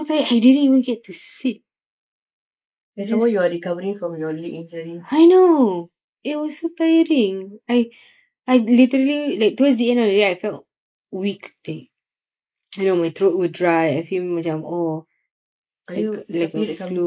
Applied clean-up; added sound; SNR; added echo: neural mask model Resemble Enhance denoiser.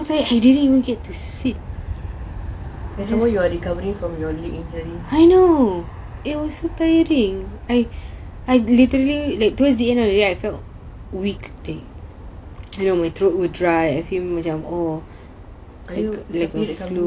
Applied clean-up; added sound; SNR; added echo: none; Aircraft; 14 dB; none.